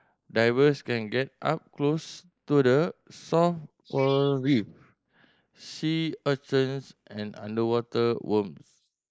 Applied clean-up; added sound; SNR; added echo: neural mask model Resemble Enhance denoiser.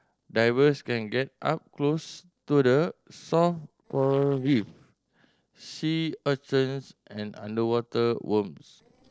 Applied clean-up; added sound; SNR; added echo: neural separator model SepFormer DNS4.